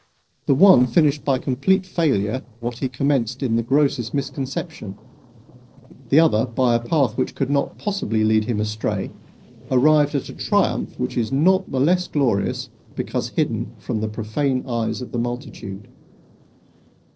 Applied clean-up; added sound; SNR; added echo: neural separator model SepFormer DNS4.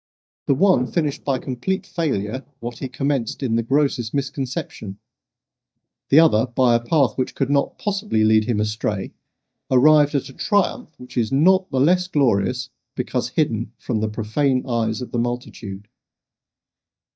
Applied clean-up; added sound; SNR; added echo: neural mask model DeepFilterNet 3.